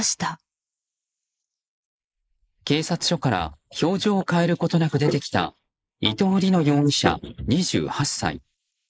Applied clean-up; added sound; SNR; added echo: neural mask model Resemble Enhance denoiser.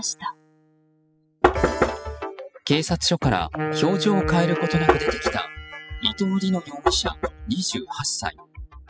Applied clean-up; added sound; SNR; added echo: classical method spectral subtraction.